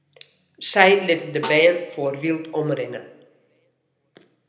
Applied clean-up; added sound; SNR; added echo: none; Snare drum; 16 dB; reverberation time 0.7 s.